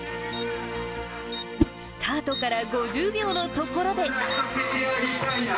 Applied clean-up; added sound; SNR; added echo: none; Whoosh, swoosh, swish; 6 dB; none.